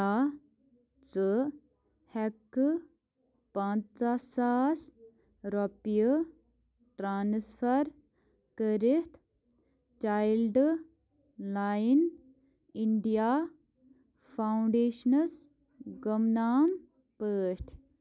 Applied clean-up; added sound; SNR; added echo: none; none; none; none.